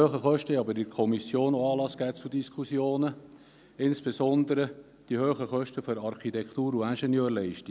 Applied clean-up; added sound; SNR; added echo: none; none; none; none.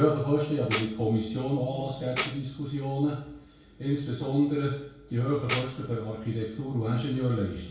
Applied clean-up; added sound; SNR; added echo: none; Tambourine; 10 dB; reverberation time 0.6 s.